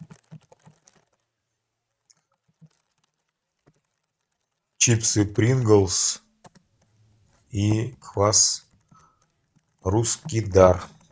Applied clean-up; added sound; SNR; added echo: neural mask model RNNoise.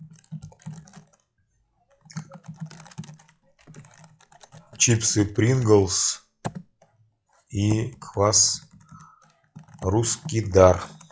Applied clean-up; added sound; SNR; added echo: classical method log-MMSE.